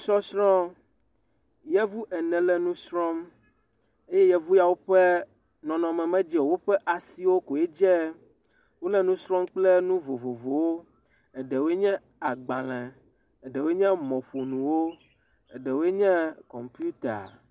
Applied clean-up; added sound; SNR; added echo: none; none; none; none.